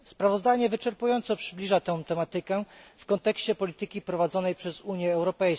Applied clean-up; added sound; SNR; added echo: none; none; none; none.